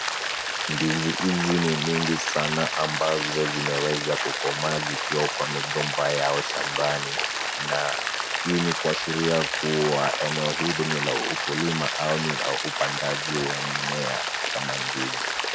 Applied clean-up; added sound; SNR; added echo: none; Rain; 0 dB; none.